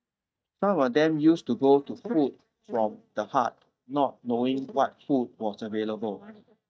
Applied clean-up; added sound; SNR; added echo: neural mask model DeepFilterNet 3.